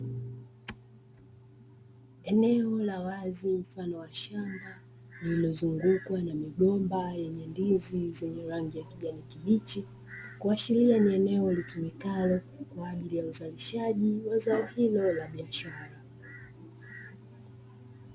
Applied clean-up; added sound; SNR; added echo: none; none; none; none.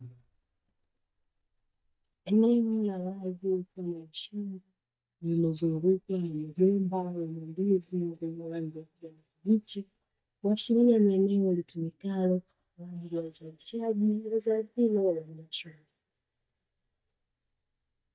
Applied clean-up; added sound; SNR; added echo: neural mask model DeepFilterNet 3.